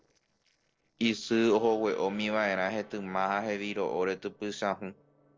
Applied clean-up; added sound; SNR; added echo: neural separator model SepFormer DNS4.